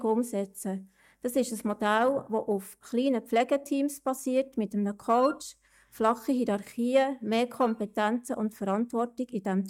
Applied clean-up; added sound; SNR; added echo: neural mask model DeepFilterNet 3.